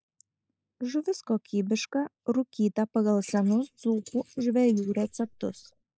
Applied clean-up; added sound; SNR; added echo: neural mask model Resemble Enhance denoiser.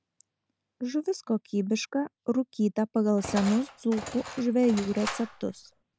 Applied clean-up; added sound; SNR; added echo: none; Engine; 11 dB; none.